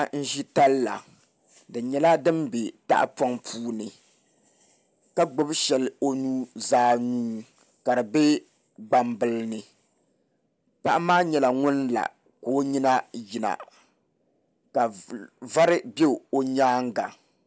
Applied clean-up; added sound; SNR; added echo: none; none; none; none.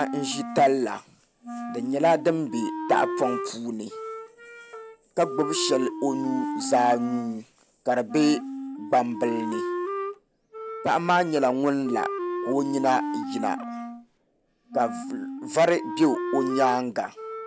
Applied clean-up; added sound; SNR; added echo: none; Wind instrument, woodwind instrument; 7 dB; none.